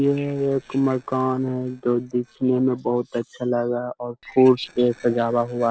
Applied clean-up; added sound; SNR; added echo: neural separator model SepFormer DNS4.